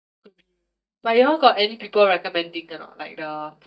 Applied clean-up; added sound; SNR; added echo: neural mask model DeepFilterNet 3.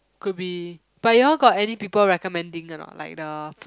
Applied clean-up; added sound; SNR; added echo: none; none; none; none.